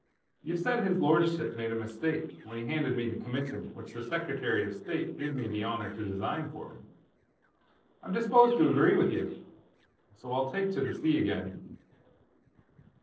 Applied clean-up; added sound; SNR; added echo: neural separator model SepFormer DNS4.